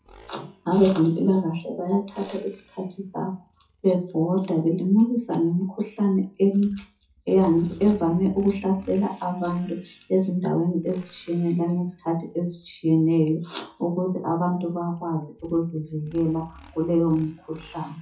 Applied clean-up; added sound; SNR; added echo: classical method WPE with log-MMSE.